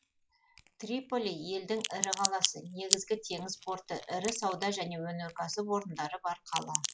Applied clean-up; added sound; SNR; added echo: classical method log-MMSE.